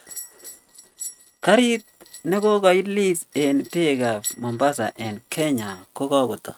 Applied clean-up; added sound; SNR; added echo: neural mask model RNNoise.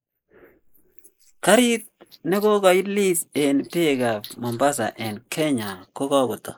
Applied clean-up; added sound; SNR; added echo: neural mask model Resemble Enhance denoiser.